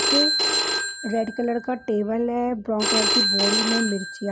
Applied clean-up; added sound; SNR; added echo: none; Telephone; -1 dB; none.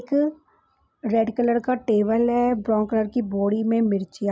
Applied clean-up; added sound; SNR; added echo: none; none; none; none.